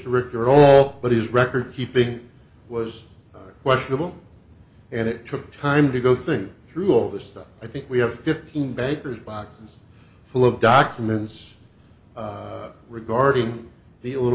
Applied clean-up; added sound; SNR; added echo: none; none; none; none.